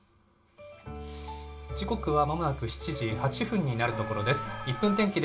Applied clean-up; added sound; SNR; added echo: none; Alarm; 7 dB; reverberation time 0.2 s.